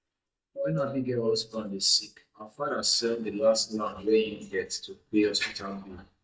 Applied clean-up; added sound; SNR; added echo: neural mask model DeepFilterNet 3.